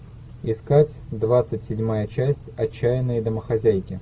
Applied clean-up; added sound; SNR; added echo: none; none; none; none.